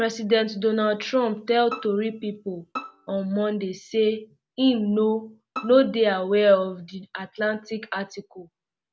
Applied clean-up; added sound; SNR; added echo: none; Bowed string instrument; 16 dB; none.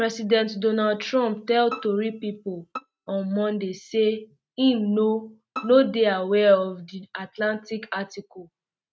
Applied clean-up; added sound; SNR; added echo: neural mask model RNNoise.